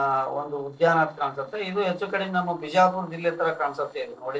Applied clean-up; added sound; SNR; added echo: neural separator model SepFormer DNS4.